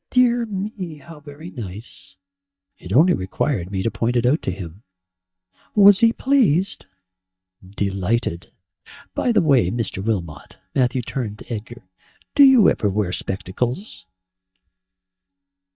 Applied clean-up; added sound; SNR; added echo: neural mask model DeepFilterNet 3.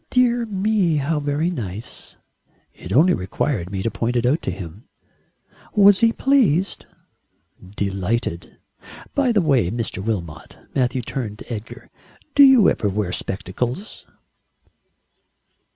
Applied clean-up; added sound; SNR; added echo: none; none; none; none.